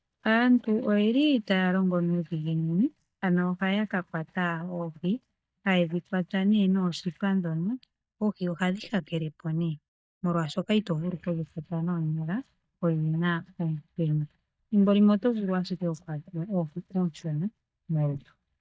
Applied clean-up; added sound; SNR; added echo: neural mask model DeepFilterNet 3.